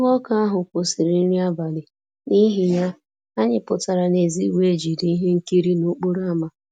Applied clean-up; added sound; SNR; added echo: none; none; none; none.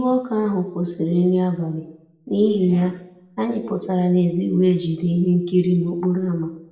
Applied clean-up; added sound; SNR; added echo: none; none; none; reverberation time 0.8 s.